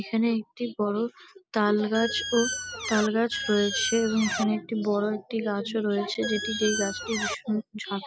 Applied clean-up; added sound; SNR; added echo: none; Squeak; 5 dB; none.